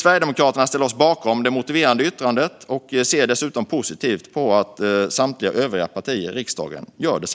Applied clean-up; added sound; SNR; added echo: none; none; none; none.